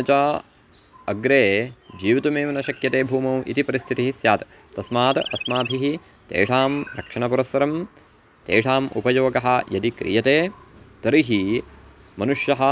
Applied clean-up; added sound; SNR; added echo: none; Chirp, tweet; 11 dB; none.